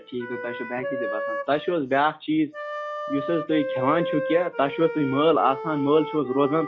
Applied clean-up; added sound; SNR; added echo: classical method log-MMSE.